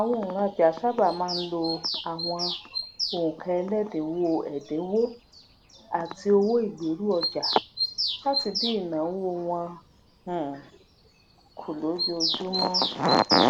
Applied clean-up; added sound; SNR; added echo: none; Bird vocalization, bird call, bird song; 7 dB; none.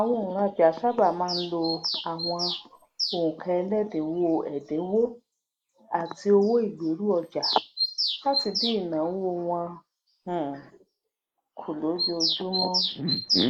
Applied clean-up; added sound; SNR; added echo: neural mask model Resemble Enhance denoiser.